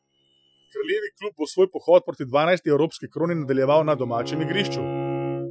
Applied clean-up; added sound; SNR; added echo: classical method Wiener filter.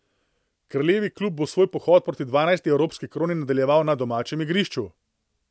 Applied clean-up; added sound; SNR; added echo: none; none; none; none.